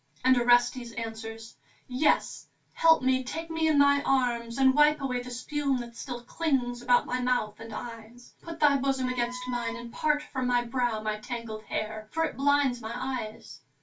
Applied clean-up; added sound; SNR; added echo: none; Wind instrument, woodwind instrument; 15 dB; reverberation time 0.2 s.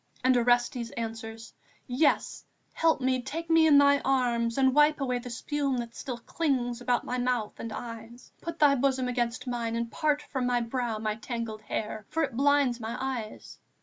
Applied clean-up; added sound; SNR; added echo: none; none; none; none.